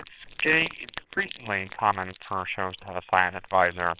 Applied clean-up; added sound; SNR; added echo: neural separator model SepFormer WHAMR!.